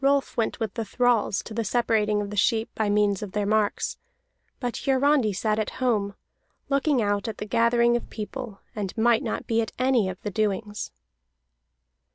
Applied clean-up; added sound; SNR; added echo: none; Bass drum; 16 dB; none.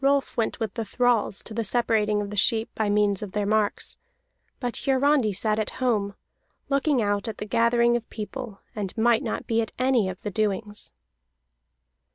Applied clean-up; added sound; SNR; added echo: none; none; none; none.